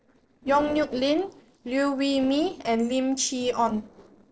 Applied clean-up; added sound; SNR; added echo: neural separator model SepFormer DNS4.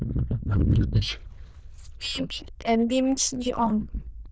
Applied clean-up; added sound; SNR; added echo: neural diffusion model UNIVERSE++.